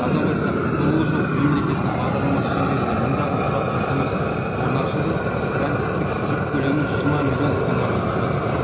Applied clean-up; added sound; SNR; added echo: none; Fire; -4 dB; reverberation time 0.4 s.